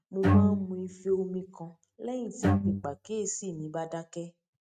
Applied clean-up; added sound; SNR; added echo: neural mask model RNNoise.